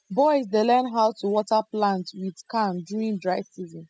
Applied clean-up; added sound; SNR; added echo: classical method spectral subtraction.